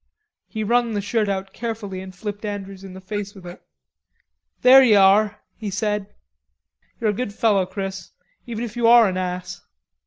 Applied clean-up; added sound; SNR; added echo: neural mask model Resemble Enhance denoiser.